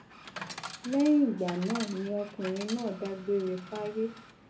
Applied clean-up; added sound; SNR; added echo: none; Coin (dropping) / Chatter; 13 dB; reverberation time 0.3 s.